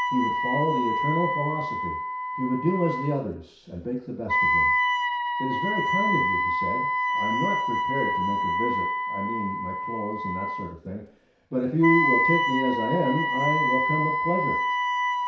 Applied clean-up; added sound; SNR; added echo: none; Wind instrument, woodwind instrument; -3 dB; reverberation time 0.6 s.